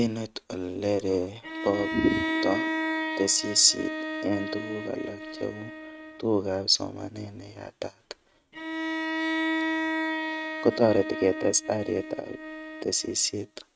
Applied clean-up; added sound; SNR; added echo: neural mask model RNNoise.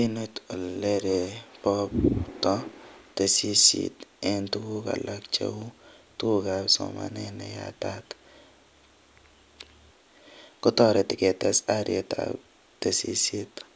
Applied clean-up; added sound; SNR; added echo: none; none; none; none.